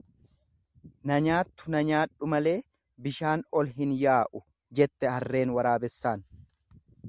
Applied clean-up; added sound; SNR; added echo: none; none; none; none.